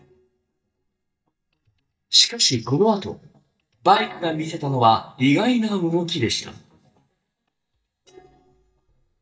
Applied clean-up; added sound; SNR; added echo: neural mask model DeepFilterNet 3.